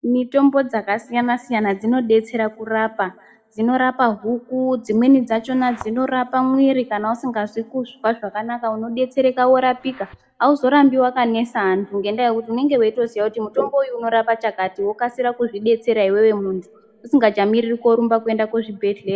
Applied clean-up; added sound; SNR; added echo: neural mask model DeepFilterNet 3.